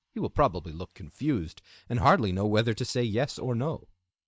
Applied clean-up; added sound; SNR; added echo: neural mask model Resemble Enhance denoiser.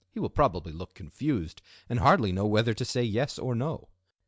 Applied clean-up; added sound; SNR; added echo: none; none; none; none.